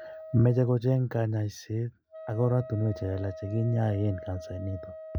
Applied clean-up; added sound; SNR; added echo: none; Wind instrument, woodwind instrument; 16 dB; none.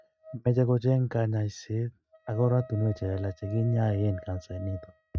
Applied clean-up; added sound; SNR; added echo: neural mask model RNNoise.